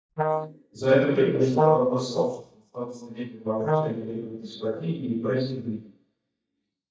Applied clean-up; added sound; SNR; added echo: neural mask model DeepFilterNet 3.